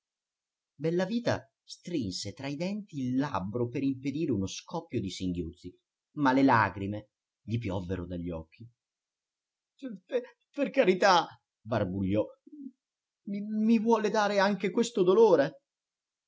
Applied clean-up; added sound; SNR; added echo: none; none; none; none.